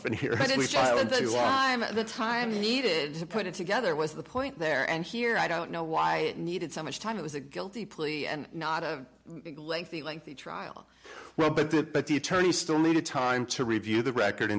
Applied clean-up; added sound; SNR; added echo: none; none; none; none.